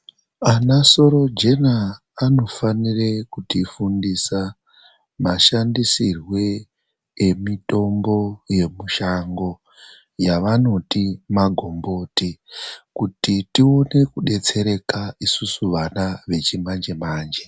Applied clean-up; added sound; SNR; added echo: none; none; none; none.